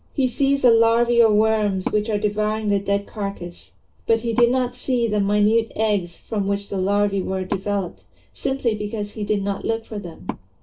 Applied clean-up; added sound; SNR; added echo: none; Wood; 17 dB; reverberation time 0.2 s.